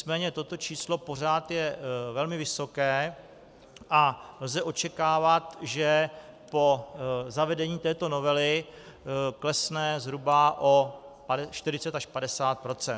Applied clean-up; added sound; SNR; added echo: none; none; none; none.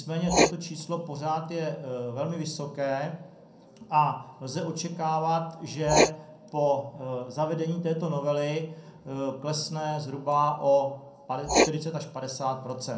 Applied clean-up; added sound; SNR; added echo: none; Writing; 4 dB; reverberation time 0.5 s.